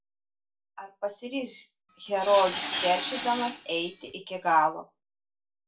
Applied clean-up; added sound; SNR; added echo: none; Tools; 2 dB; reverberation time 0.2 s.